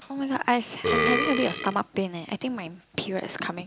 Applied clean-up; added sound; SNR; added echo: none; Burping, eructation; -1 dB; none.